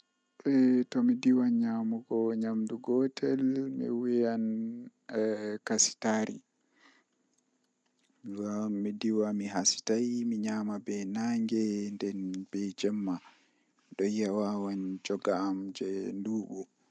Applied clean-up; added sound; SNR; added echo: none; none; none; none.